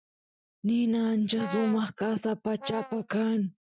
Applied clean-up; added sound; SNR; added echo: neural mask model RNNoise.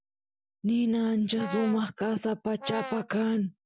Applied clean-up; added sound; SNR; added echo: none; Brass instrument; 11 dB; none.